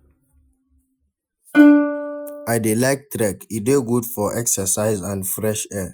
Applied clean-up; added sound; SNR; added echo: classical method Wiener filter.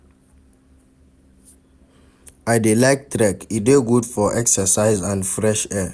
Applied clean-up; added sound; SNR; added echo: none; none; none; none.